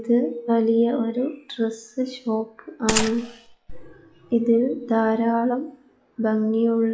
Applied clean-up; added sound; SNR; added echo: classical method log-MMSE.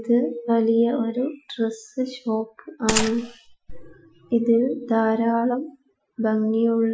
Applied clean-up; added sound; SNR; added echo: classical method Wiener filter.